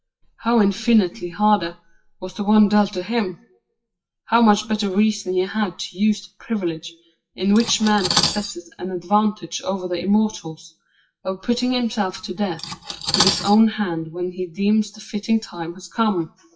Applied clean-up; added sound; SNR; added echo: classical method WPE with log-MMSE.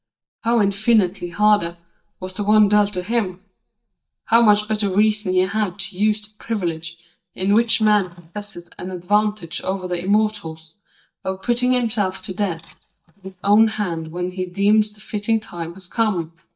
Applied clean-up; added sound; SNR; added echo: neural mask model DeepFilterNet 3.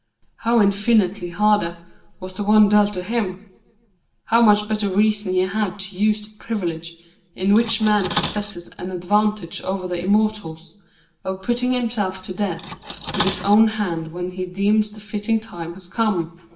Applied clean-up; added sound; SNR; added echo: none; Cutlery, silverware; 7 dB; reverberation time 0.6 s.